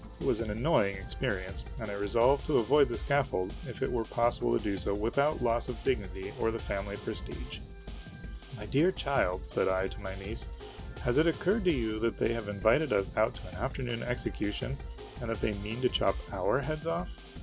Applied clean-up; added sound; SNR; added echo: none; Drum kit; 10 dB; none.